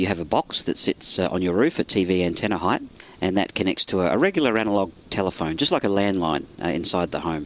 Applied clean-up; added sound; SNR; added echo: none; none; none; none.